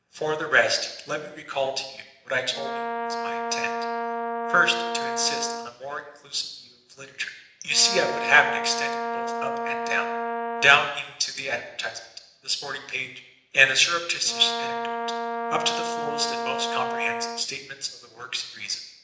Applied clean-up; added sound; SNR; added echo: none; Brass instrument; 3 dB; reverberation time 0.8 s.